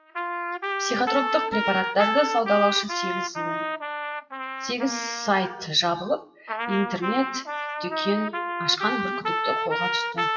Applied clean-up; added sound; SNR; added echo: classical method WPE with log-MMSE.